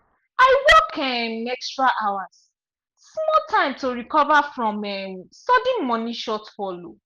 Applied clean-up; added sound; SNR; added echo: none; none; none; none.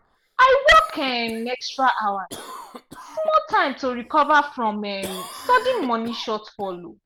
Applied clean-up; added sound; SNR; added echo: none; Cough; 20 dB; none.